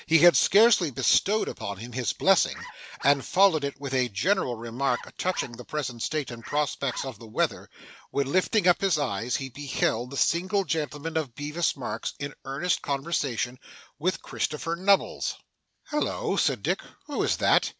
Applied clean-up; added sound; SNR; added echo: none; Bark; 17 dB; none.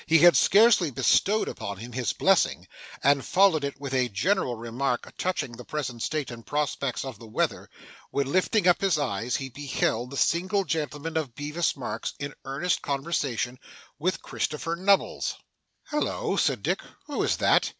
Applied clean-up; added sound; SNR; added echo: none; none; none; none.